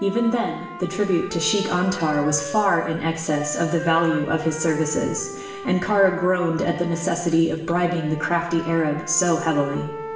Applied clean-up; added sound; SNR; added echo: none; Wind instrument, woodwind instrument; 12 dB; reverberation time 1.0 s.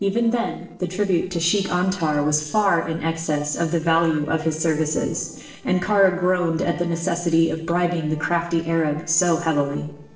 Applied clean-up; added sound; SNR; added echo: neural separator model SepFormer DNS4.